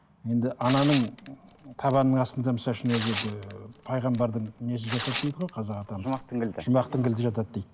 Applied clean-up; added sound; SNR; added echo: none; Tearing; 12 dB; none.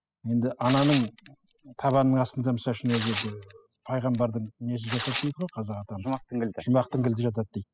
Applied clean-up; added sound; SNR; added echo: classical method spectral subtraction.